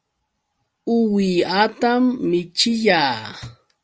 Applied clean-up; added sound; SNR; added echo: none; none; none; none.